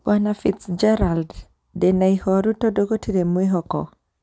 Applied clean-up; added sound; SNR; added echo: none; none; none; none.